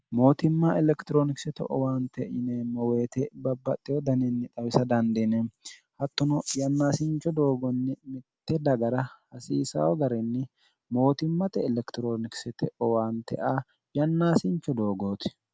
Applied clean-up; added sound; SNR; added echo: none; none; none; none.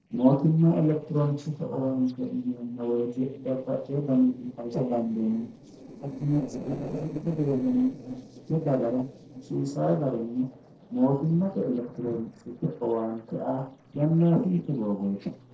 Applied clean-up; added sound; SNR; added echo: neural separator model SepFormer DNS4.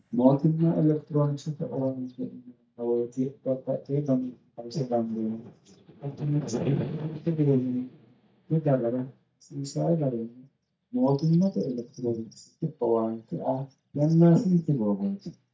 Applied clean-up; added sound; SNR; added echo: neural mask model DeepFilterNet 3.